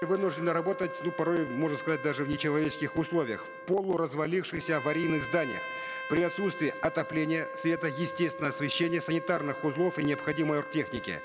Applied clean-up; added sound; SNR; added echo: none; Trumpet; 10 dB; none.